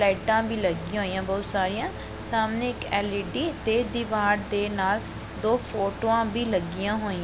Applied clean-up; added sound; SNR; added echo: none; none; none; none.